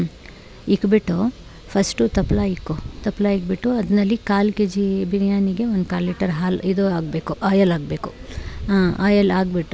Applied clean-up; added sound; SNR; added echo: none; none; none; none.